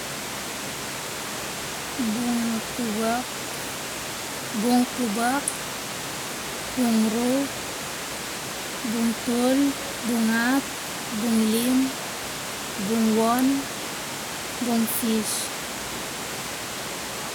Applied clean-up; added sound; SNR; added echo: none; Water; 5 dB; none.